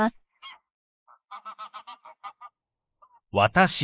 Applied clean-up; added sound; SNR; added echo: neural mask model Resemble Enhance denoiser.